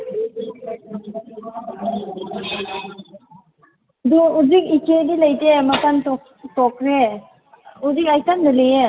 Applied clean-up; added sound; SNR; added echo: none; none; none; none.